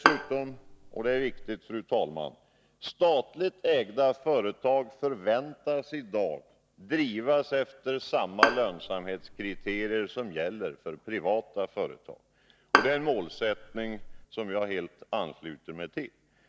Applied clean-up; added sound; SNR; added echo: none; Bowed string instrument; 0 dB; none.